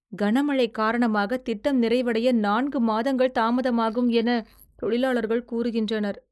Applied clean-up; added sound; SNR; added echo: neural mask model Resemble Enhance denoiser.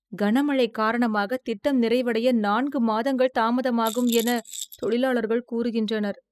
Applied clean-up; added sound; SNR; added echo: classical method spectral subtraction.